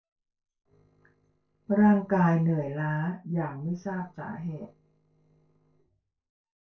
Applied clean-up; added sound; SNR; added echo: neural separator model SepFormer DNS4.